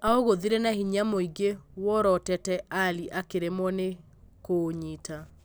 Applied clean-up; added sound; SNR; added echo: none; none; none; none.